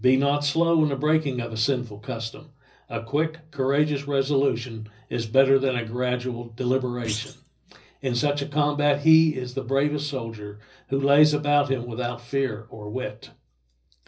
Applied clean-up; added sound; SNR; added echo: neural separator model SepFormer DNS4.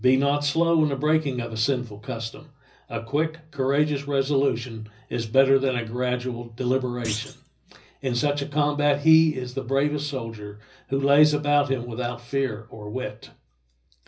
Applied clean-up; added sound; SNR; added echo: none; Thump, thud; 14 dB; reverberation time 0.4 s.